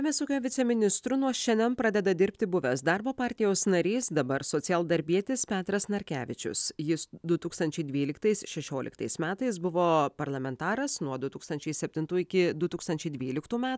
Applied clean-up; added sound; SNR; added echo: none; none; none; none.